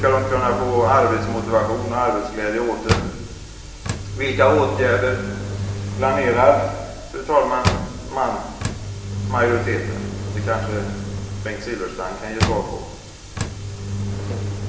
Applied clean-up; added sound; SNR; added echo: none; Engine; 5 dB; reverberation time 1.1 s.